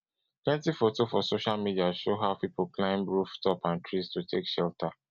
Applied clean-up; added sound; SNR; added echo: none; none; none; none.